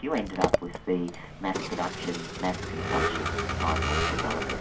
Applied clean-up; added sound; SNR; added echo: none; Vehicle; -2 dB; reverberation time 0.2 s.